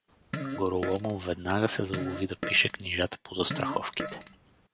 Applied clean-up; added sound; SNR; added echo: none; Fart; 7 dB; none.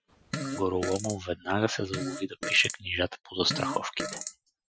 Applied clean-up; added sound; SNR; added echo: classical method Wiener filter.